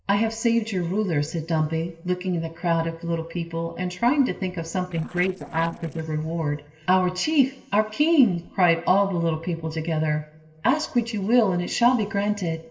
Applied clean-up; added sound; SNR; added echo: neural separator model SepFormer DNS4.